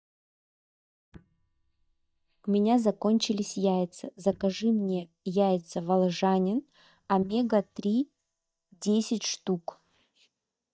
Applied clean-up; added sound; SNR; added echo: neural mask model DeepFilterNet 3.